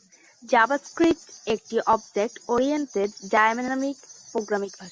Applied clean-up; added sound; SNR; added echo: none; none; none; none.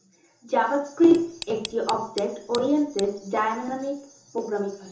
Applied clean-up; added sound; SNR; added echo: none; Tick; 16 dB; reverberation time 0.6 s.